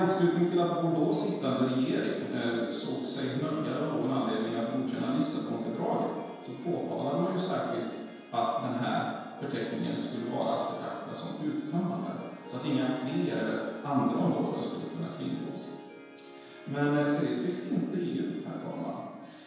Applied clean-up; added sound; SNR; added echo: none; Harp; 18 dB; reverberation time 1.2 s.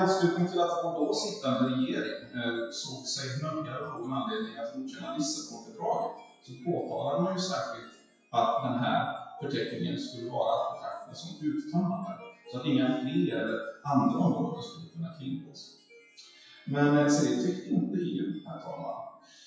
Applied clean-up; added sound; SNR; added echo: classical method WPE with log-MMSE.